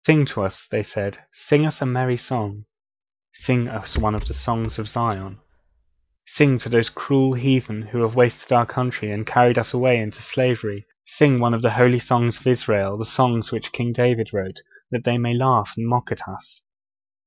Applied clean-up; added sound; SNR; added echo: neural mask model DeepFilterNet 3.